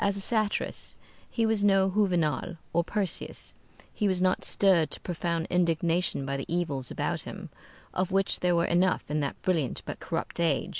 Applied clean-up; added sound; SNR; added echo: none; none; none; none.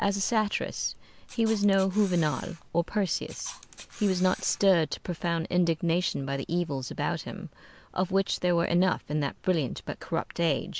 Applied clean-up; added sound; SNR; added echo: none; Camera; 18 dB; none.